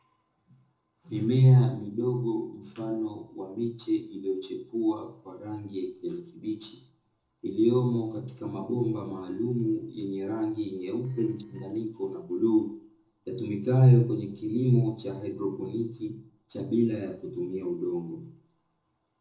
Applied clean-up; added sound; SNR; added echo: neural separator model SepFormer DNS4.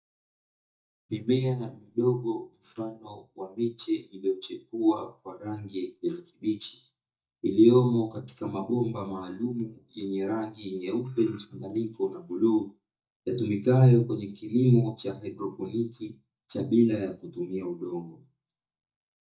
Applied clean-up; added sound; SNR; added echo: neural mask model DeepFilterNet 3.